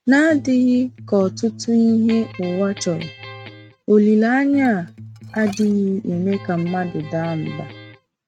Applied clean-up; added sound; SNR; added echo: neural mask model RNNoise.